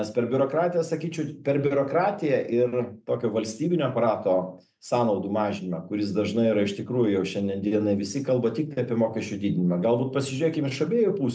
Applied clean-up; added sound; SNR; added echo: none; none; none; none.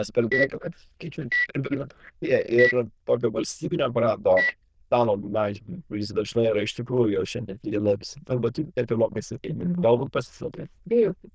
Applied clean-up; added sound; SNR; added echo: neural diffusion model UNIVERSE++.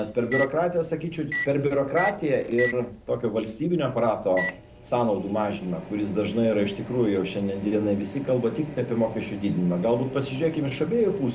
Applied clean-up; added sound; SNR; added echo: none; Microwave oven; 12 dB; none.